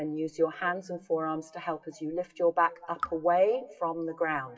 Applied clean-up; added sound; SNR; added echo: classical method WPE with log-MMSE.